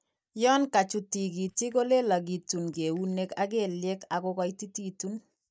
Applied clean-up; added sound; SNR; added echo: neural mask model DeepFilterNet 3.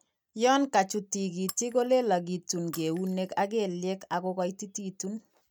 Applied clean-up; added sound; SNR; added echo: neural mask model RNNoise.